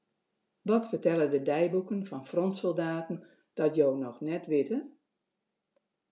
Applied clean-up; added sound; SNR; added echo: none; none; none; none.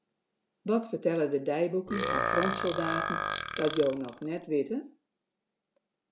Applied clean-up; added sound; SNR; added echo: none; Burping, eructation; 1 dB; none.